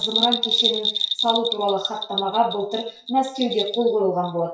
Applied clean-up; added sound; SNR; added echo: classical method WPE with log-MMSE.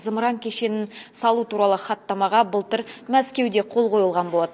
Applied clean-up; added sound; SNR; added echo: none; none; none; none.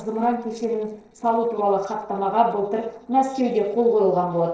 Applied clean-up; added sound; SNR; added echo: neural separator model SepFormer DNS4.